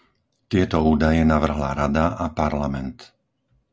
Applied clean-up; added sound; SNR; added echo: none; none; none; none.